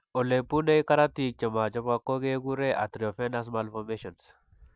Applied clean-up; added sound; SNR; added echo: none; none; none; none.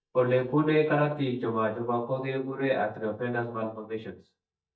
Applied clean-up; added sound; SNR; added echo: neural mask model DeepFilterNet 3.